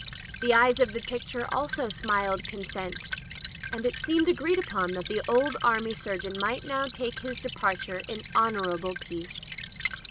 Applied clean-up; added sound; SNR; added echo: none; Stream / Trickle, dribble; 8 dB; none.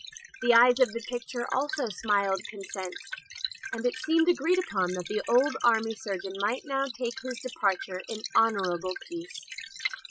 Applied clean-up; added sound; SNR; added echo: classical method Wiener filter.